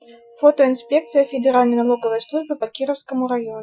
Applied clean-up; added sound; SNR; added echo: classical method Wiener filter.